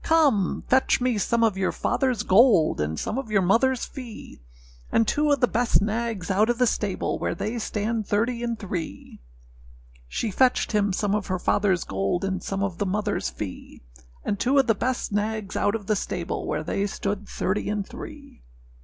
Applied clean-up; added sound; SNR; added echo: none; none; none; none.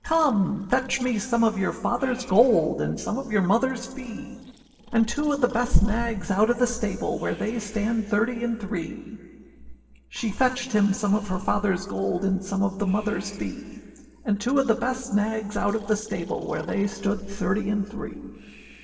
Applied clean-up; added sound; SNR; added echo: neural separator model SepFormer DNS4.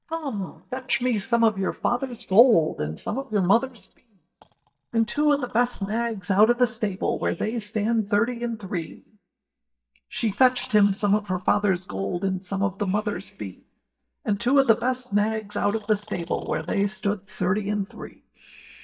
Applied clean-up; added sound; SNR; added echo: neural mask model DeepFilterNet 3.